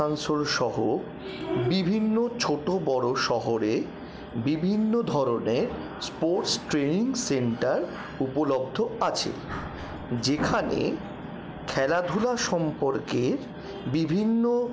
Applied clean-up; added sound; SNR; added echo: none; none; none; none.